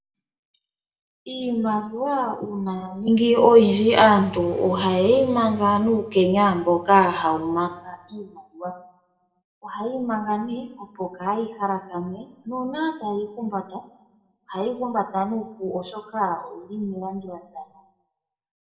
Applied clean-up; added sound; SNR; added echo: none; none; none; reverberation time 0.6 s.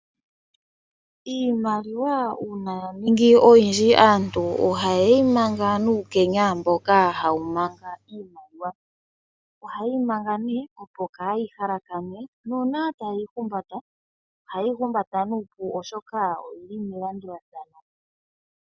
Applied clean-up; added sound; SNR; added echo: none; none; none; none.